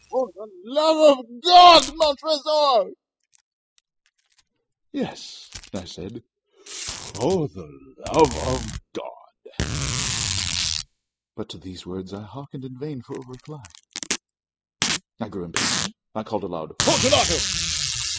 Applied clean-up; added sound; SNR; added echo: classical method spectral subtraction.